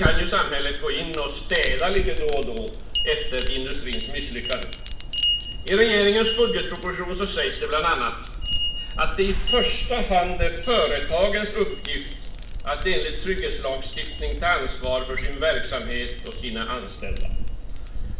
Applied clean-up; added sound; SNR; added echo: none; Chime; 1 dB; reverberation time 0.7 s.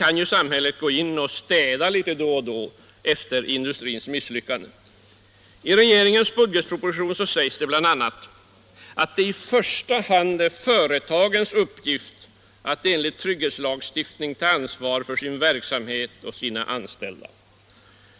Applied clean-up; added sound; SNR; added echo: none; none; none; none.